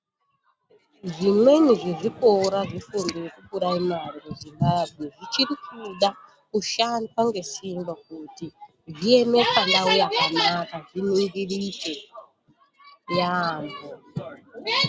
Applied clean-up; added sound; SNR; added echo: none; none; none; none.